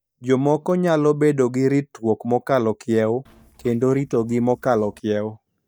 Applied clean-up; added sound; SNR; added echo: neural mask model DeepFilterNet 3.